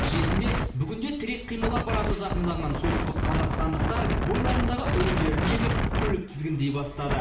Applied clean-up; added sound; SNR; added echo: none; Wind; -3 dB; reverberation time 0.6 s.